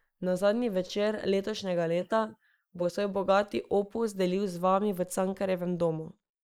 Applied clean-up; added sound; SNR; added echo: neural mask model Resemble Enhance denoiser.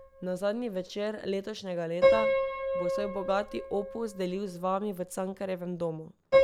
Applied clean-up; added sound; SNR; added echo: none; Piano; -2 dB; none.